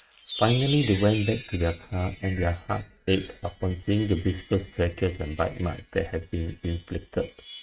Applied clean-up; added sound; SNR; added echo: neural mask model RNNoise.